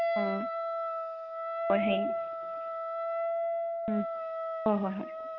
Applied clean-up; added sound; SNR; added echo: none; Wind instrument, woodwind instrument; -3 dB; none.